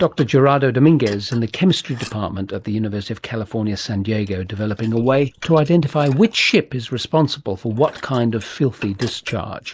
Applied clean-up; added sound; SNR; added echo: neural mask model Resemble Enhance denoiser.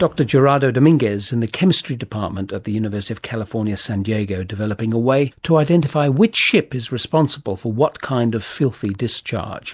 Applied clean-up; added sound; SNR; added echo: none; none; none; none.